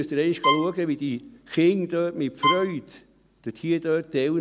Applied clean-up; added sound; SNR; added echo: none; Bowed string instrument; 3 dB; none.